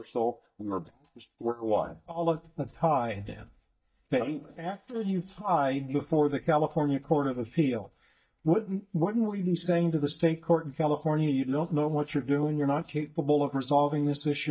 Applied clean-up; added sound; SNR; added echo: neural mask model DeepFilterNet 3.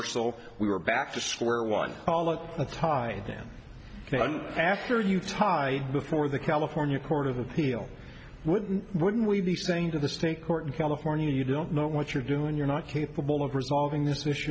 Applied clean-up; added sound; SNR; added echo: none; none; none; none.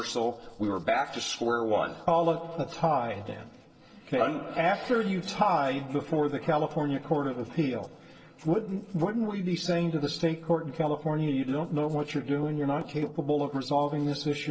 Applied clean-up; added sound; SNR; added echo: neural separator model SepFormer DNS4.